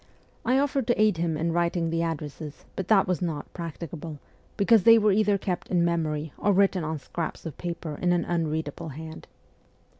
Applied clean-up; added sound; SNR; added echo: none; none; none; none.